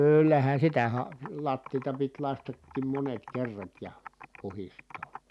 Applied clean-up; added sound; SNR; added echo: none; Computer keyboard; 20 dB; none.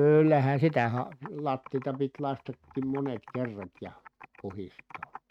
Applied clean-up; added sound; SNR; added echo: neural mask model RNNoise.